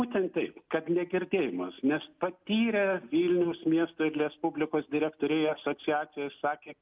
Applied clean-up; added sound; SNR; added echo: none; none; none; none.